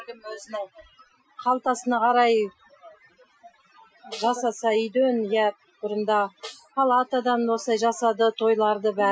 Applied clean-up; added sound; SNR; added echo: classical method Wiener filter.